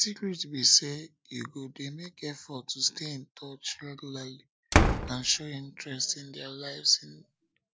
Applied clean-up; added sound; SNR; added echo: none; Slam; -2 dB; none.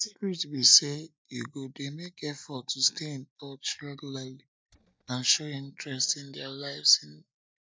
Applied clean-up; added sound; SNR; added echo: neural mask model DeepFilterNet 3.